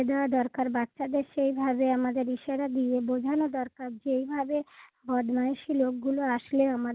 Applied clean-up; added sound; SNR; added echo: none; none; none; none.